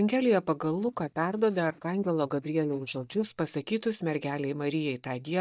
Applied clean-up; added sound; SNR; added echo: neural mask model DeepFilterNet 3.